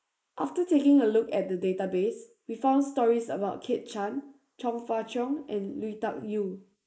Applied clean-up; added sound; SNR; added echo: neural mask model Resemble Enhance denoiser.